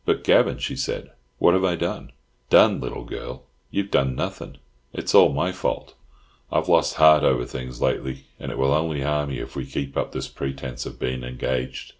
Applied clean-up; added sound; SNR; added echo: none; none; none; none.